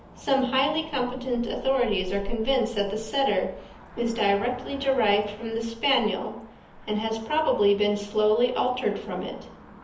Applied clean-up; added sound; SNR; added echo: none; Cricket / Motor vehicle (road); 15 dB; reverberation time 0.7 s.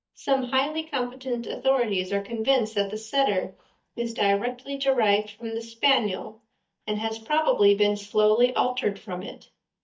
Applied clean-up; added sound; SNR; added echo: neural mask model DeepFilterNet 3.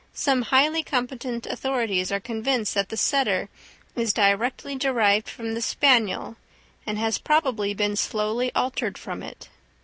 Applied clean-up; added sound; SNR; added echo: none; none; none; none.